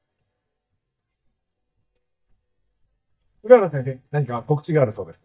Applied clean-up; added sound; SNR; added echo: neural mask model DeepFilterNet 3.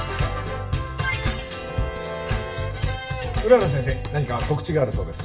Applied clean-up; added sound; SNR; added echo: none; Drawer open or close; 19 dB; reverberation time 0.6 s.